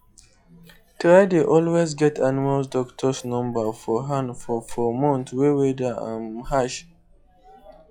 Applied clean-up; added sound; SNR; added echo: classical method log-MMSE.